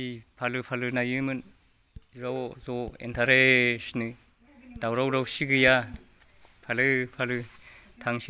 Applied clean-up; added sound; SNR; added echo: none; Dishes, pots, and pans; 20 dB; none.